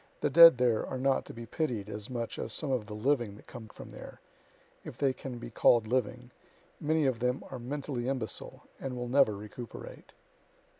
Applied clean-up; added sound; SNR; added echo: none; none; none; none.